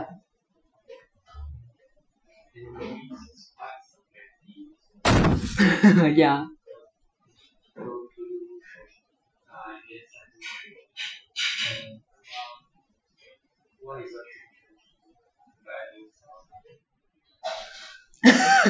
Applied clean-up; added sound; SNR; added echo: classical method Wiener filter.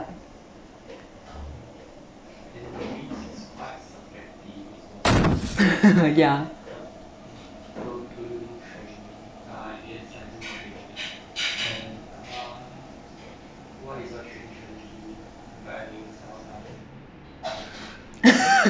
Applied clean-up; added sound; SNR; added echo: none; Boom; -4 dB; none.